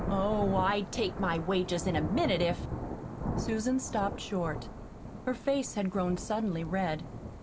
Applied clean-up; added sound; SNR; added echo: none; Thunder / Rain; 6 dB; none.